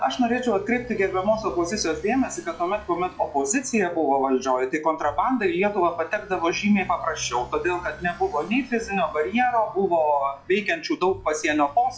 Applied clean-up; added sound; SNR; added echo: classical method log-MMSE.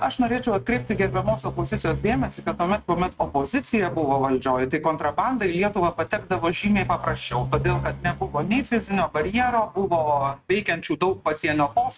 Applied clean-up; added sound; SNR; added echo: neural mask model RNNoise.